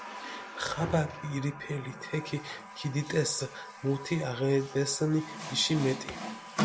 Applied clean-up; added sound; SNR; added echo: none; Water tap, faucet; 9 dB; none.